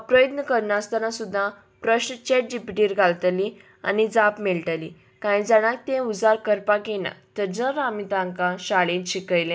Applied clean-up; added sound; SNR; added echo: none; none; none; none.